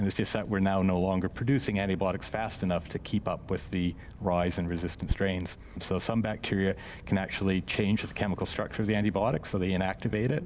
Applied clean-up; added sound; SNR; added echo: none; Bird vocalization, bird call, bird song; 14 dB; none.